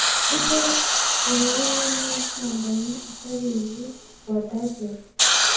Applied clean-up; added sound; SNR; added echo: none; Hiss; -4 dB; reverberation time 0.6 s.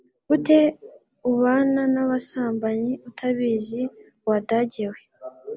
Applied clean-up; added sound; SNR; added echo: none; none; none; none.